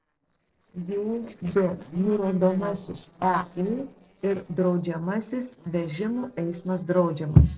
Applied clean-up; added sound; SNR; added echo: neural separator model SepFormer DNS4.